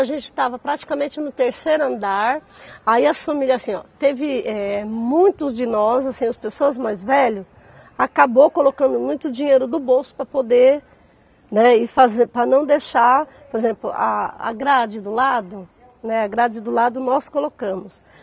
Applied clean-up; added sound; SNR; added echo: none; none; none; none.